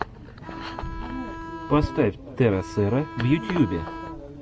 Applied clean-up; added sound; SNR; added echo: none; Bowed string instrument; 12 dB; none.